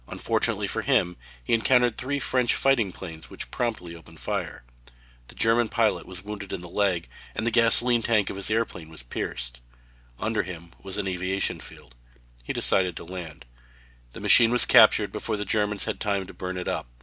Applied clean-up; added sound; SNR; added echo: none; none; none; none.